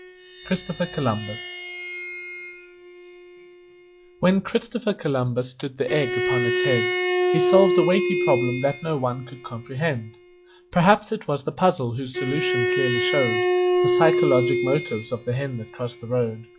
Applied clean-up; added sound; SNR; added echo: classical method log-MMSE.